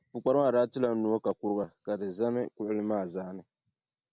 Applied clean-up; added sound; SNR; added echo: none; none; none; none.